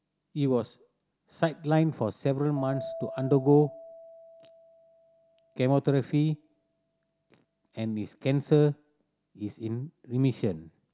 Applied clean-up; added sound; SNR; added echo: none; Keyboard (musical); 18 dB; none.